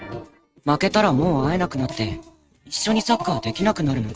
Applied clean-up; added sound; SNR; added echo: neural mask model RNNoise.